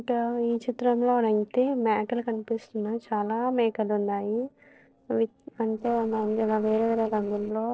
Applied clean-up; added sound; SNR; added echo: neural separator model SepFormer DNS4.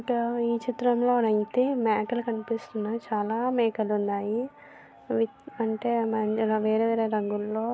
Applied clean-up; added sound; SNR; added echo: none; none; none; none.